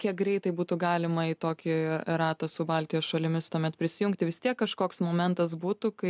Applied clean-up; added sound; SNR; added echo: none; none; none; none.